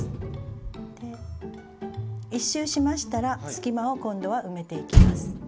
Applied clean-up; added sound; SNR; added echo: none; Motor vehicle (road); -3 dB; none.